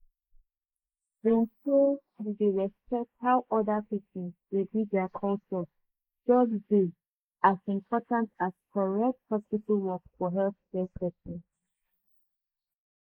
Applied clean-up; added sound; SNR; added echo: neural mask model Resemble Enhance denoiser.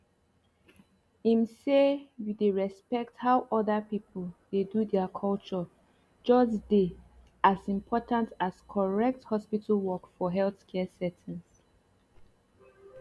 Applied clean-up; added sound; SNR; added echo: none; none; none; none.